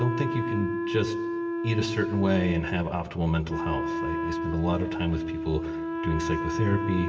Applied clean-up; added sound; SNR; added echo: none; Wind instrument, woodwind instrument; 2 dB; reverberation time 0.9 s.